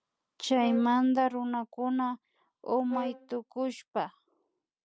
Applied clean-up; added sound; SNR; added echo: none; Brass instrument; 14 dB; none.